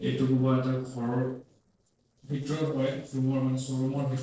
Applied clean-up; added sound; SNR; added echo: neural separator model SepFormer DNS4.